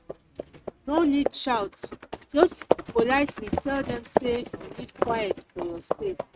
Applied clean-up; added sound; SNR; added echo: neural mask model RNNoise.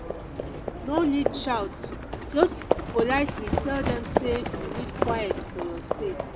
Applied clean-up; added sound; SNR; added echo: none; Livestock, farm animals, working animals; 0 dB; none.